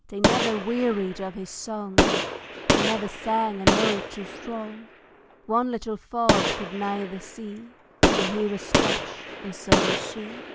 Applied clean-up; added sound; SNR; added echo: none; Gunshot, gunfire; -3 dB; none.